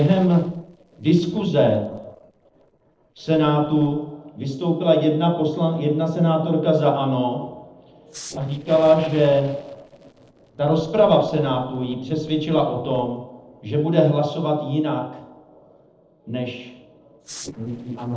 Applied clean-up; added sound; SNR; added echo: neural separator model SepFormer DNS4.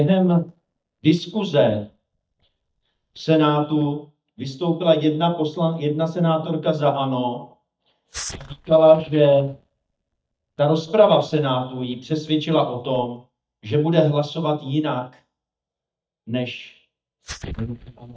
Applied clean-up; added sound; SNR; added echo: neural mask model DeepFilterNet 3.